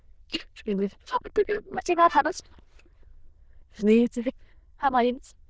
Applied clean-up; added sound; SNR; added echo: neural diffusion model UNIVERSE++.